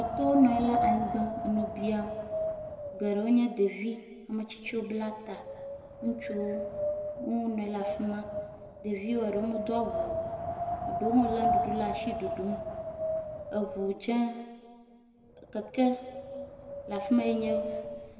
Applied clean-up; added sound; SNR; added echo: none; Wind; 4 dB; reverberation time 1.9 s.